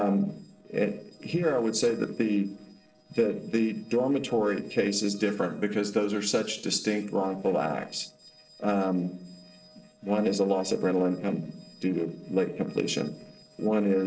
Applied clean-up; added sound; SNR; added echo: neural separator model SepFormer DNS4.